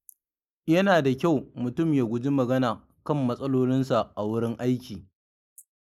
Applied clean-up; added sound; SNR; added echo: neural mask model Resemble Enhance denoiser.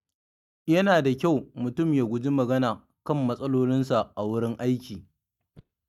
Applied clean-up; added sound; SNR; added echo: neural mask model DeepFilterNet 3.